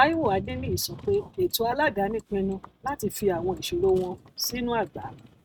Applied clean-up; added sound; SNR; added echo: neural mask model RNNoise.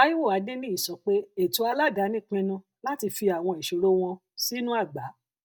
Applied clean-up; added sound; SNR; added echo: none; none; none; none.